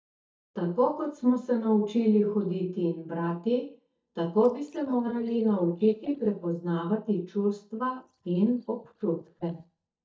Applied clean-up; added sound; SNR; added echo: neural mask model DeepFilterNet 3.